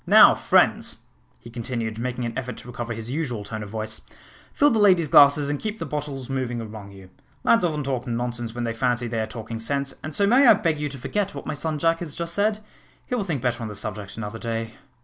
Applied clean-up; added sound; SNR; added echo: none; none; none; none.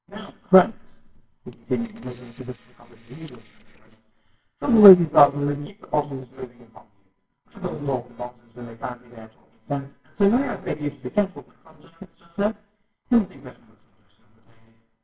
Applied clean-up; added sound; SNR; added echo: neural separator model SepFormer WHAMR!.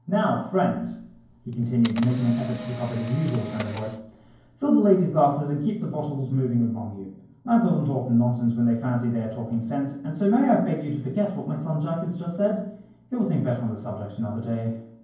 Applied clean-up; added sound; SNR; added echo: none; Camera; 16 dB; reverberation time 0.9 s.